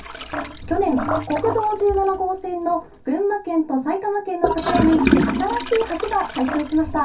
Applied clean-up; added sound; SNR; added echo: none; Toilet flush / Gurgling; 3 dB; reverberation time 0.3 s.